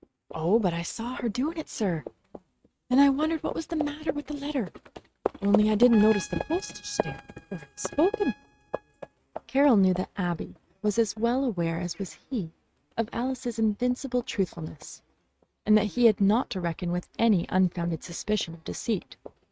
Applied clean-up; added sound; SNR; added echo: neural mask model RNNoise.